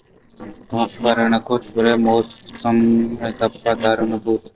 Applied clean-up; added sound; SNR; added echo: neural separator model SepFormer DNS4.